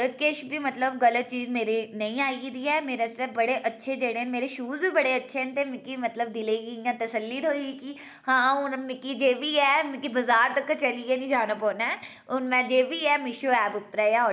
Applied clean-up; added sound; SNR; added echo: none; none; none; none.